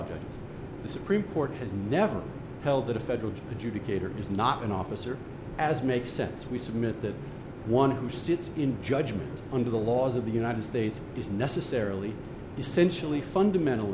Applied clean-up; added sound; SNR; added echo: none; none; none; none.